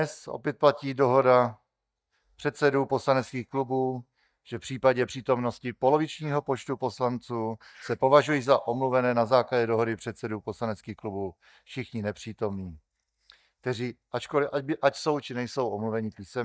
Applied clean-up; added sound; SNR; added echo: neural mask model DeepFilterNet 3.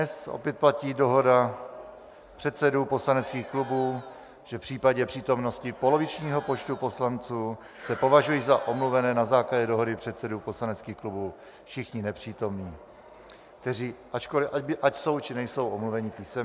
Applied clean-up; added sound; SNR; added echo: none; Cheering; 18 dB; none.